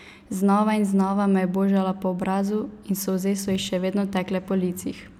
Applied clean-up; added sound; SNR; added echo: none; none; none; none.